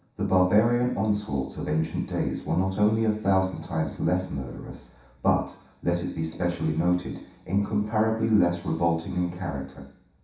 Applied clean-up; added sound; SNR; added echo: none; none; none; reverberation time 0.7 s.